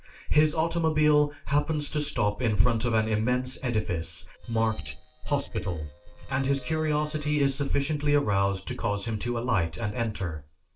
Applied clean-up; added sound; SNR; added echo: neural separator model SepFormer DNS4.